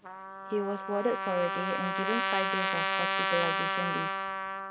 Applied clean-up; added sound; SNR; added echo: none; Trumpet; -3 dB; none.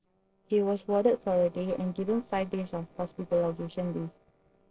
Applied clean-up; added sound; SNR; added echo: neural separator model SepFormer DNS4.